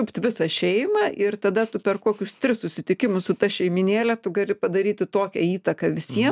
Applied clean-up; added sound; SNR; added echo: none; none; none; none.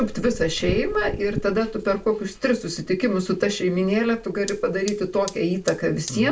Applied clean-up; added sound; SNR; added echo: none; Fire; 13 dB; reverberation time 0.2 s.